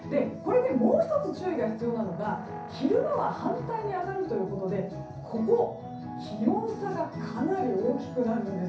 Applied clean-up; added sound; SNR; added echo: none; Brass instrument; 18 dB; reverberation time 0.6 s.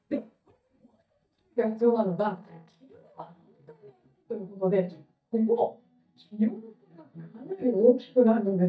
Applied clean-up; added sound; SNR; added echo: neural mask model DeepFilterNet 3.